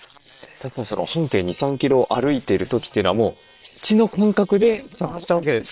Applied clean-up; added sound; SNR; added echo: neural separator model SepFormer WHAM!.